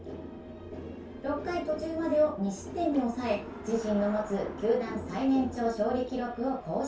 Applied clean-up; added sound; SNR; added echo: none; Traffic noise, roadway noise / Bicycle; 19 dB; reverberation time 0.2 s.